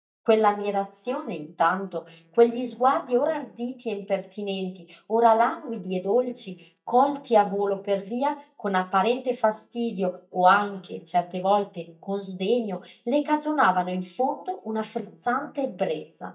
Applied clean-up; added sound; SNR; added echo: neural mask model DeepFilterNet 3.